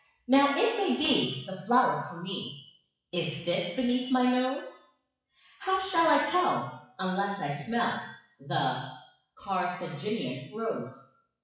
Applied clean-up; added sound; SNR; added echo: classical method WPE with log-MMSE.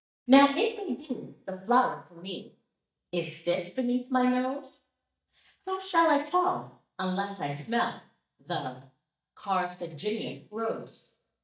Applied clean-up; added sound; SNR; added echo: neural mask model DeepFilterNet 3.